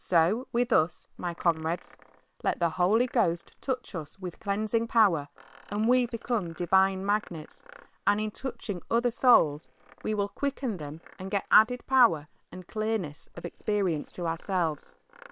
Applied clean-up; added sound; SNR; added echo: neural separator model SepFormer WHAM!.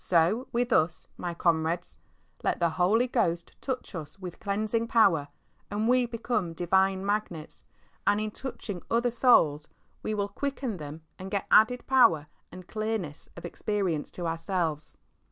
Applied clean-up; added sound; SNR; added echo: none; none; none; none.